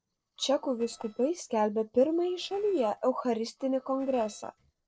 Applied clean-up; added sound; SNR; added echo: neural separator model SepFormer DNS4.